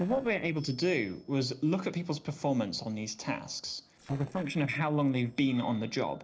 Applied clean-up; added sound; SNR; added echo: neural separator model SepFormer DNS4.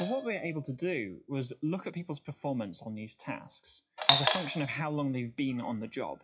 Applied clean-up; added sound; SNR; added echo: classical method WPE with log-MMSE.